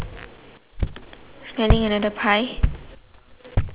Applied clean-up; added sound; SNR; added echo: none; Walk, footsteps; 0 dB; none.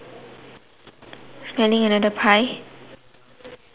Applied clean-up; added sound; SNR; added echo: none; none; none; none.